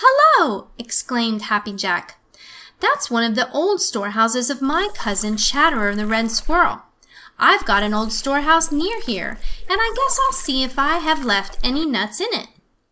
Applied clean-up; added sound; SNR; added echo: neural mask model Resemble Enhance denoiser.